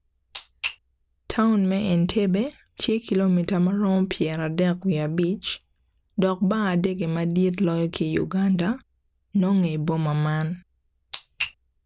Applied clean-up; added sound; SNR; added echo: none; none; none; none.